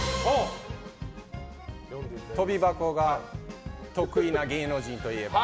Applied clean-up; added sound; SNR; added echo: none; none; none; none.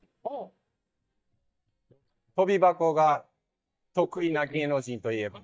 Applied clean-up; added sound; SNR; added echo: neural mask model DeepFilterNet 3.